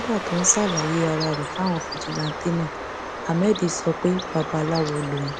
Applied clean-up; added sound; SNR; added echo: none; Bird; 6 dB; none.